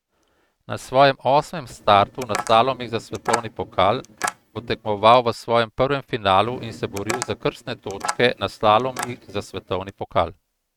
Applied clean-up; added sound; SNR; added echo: neural mask model RNNoise.